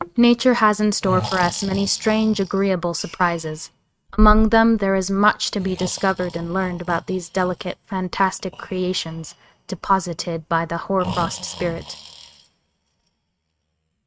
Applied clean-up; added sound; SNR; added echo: neural mask model RNNoise.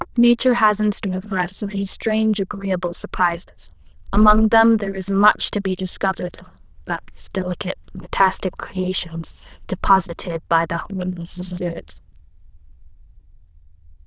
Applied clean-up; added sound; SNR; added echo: neural diffusion model UNIVERSE++.